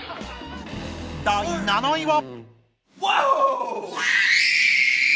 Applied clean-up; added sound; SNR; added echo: none; none; none; none.